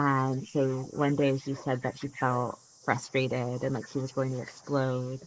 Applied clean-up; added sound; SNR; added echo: neural mask model Resemble Enhance denoiser.